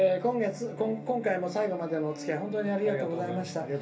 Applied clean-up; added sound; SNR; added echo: none; Bowed string instrument; 17 dB; reverberation time 0.3 s.